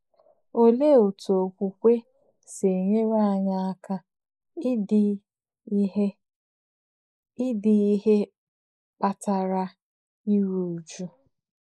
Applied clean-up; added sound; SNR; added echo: neural mask model Resemble Enhance denoiser.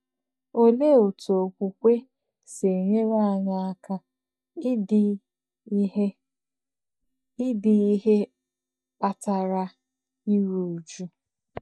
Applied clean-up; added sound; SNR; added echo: neural mask model DeepFilterNet 3.